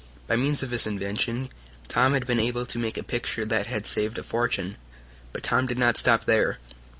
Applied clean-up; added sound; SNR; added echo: none; none; none; none.